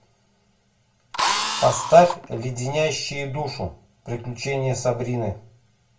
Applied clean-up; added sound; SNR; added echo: none; Drill; 3 dB; reverberation time 0.2 s.